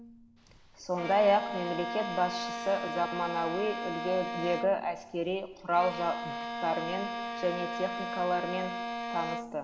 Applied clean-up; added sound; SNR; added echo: none; Bowed string instrument; 5 dB; reverberation time 1.3 s.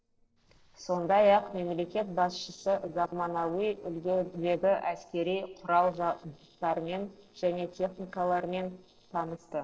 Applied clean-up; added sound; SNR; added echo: neural separator model SepFormer DNS4.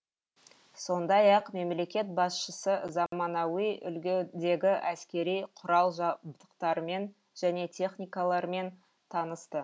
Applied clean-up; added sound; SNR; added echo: none; none; none; none.